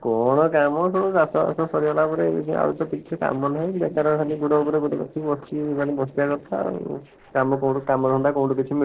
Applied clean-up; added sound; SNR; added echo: neural separator model SepFormer DNS4.